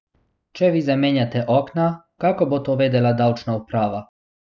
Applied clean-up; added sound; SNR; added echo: none; none; none; none.